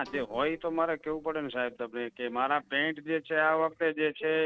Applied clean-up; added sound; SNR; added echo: neural separator model SepFormer DNS4.